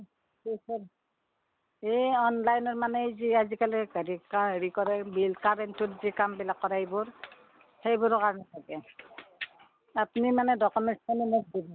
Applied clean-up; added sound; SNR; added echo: none; none; none; none.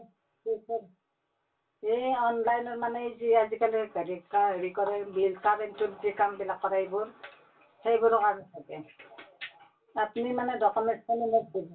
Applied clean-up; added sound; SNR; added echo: none; none; none; reverberation time 0.2 s.